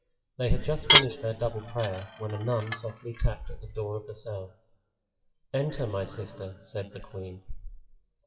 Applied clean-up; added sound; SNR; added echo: classical method WPE with log-MMSE.